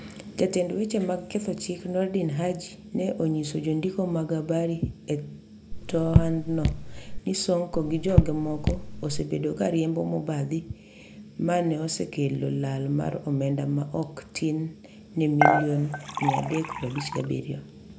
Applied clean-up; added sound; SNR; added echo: none; Raindrop / Drip + Dishes, pots, and pans / Chink, clink; -1 dB; none.